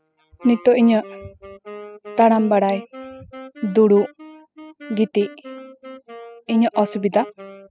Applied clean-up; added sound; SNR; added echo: classical method spectral subtraction.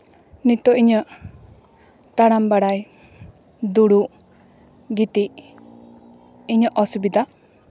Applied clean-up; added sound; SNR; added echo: none; none; none; none.